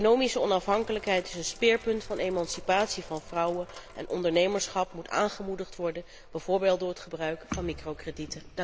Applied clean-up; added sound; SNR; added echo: none; Sink (filling or washing); 17 dB; none.